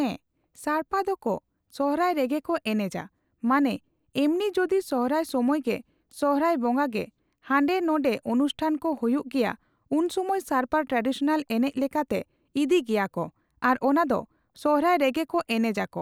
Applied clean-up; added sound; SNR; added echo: none; none; none; none.